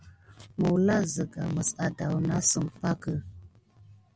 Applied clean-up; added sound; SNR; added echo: none; none; none; none.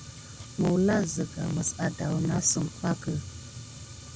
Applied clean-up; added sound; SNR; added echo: none; Fire; 14 dB; none.